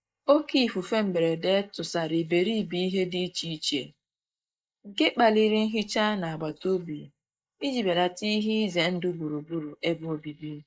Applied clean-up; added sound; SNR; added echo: neural mask model Resemble Enhance denoiser.